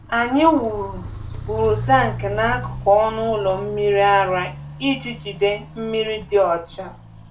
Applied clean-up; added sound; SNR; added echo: none; Walk, footsteps; 12 dB; reverberation time 0.3 s.